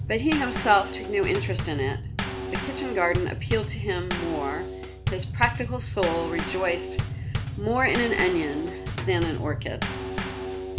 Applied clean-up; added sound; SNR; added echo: none; Bass drum / Snare drum / Drum kit; 3 dB; none.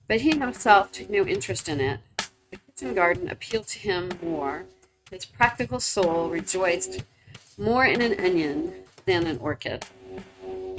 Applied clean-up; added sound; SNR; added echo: neural mask model RNNoise.